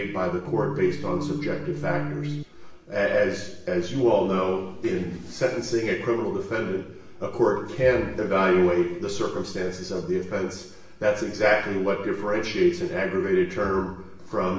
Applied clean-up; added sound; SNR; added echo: none; Organ; 6 dB; reverberation time 0.8 s.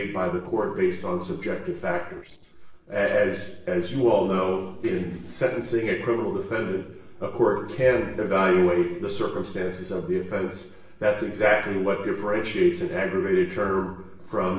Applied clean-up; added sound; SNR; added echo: neural separator model SepFormer DNS4.